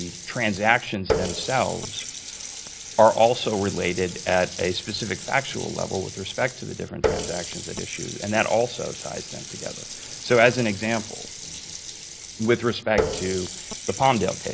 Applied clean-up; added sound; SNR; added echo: none; Water tap, faucet; 8 dB; none.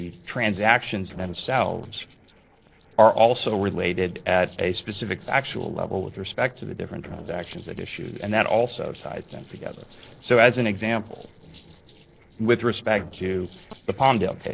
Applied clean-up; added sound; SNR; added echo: neural separator model SepFormer DNS4.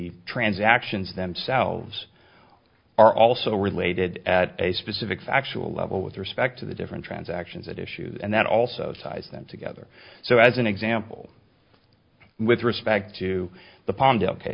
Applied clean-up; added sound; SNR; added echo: none; none; none; none.